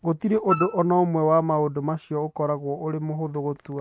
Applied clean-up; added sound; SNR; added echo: neural mask model RNNoise.